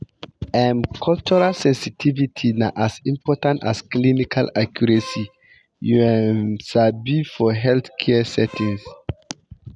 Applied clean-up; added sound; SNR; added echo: none; Bowed string instrument; 19 dB; none.